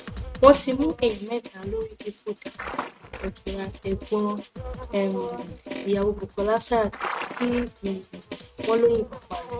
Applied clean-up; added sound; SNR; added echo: neural mask model RNNoise.